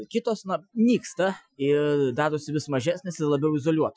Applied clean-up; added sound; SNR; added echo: classical method Wiener filter.